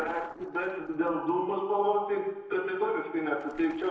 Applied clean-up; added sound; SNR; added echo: neural separator model SepFormer DNS4.